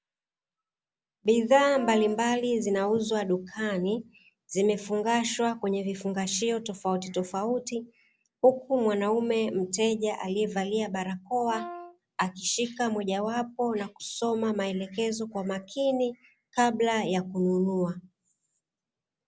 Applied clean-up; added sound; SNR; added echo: none; Brass instrument; 14 dB; none.